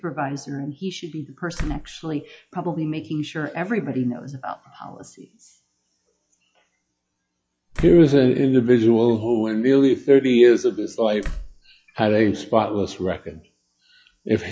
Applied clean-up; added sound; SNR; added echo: classical method log-MMSE.